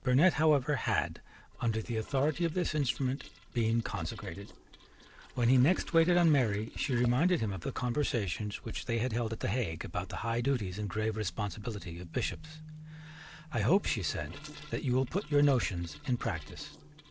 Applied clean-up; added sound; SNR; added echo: neural separator model SepFormer DNS4.